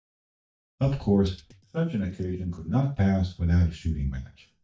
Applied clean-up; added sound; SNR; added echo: neural mask model DeepFilterNet 3.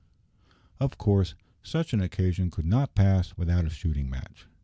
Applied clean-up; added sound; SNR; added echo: none; none; none; none.